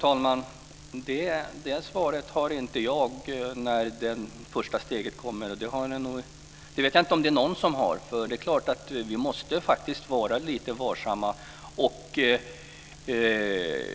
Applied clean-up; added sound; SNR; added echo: none; none; none; none.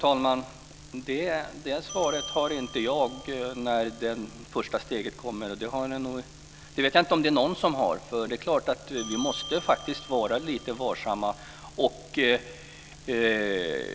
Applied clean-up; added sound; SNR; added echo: none; Bell; 13 dB; none.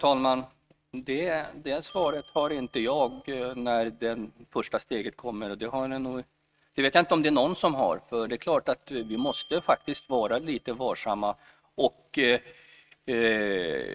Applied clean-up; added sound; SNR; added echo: neural mask model RNNoise.